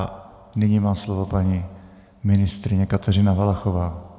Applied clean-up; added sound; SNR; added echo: none; none; none; none.